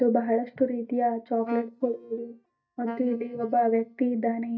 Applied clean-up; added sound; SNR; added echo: neural mask model DeepFilterNet 3.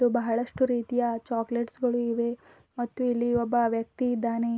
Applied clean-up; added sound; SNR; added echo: none; none; none; none.